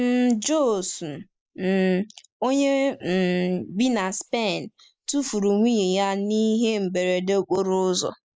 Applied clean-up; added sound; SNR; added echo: neural mask model Resemble Enhance denoiser.